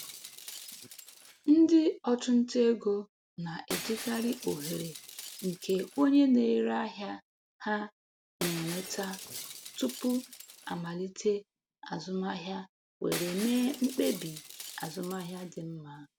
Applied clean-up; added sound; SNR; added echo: none; Shatter; 14 dB; none.